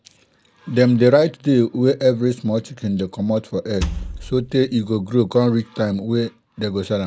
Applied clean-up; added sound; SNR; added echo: none; Wood; 9 dB; none.